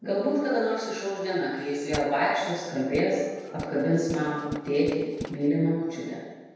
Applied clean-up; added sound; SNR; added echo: none; Tools; 13 dB; reverberation time 1.2 s.